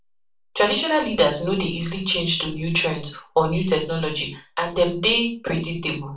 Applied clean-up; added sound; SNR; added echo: none; none; none; reverberation time 0.3 s.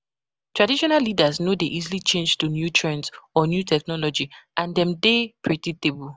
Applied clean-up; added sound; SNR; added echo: none; none; none; none.